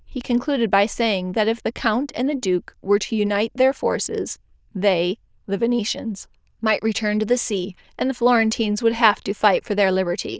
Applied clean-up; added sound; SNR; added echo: neural diffusion model UNIVERSE++.